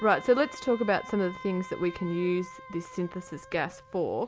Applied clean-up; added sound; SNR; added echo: none; Wind instrument, woodwind instrument; 17 dB; none.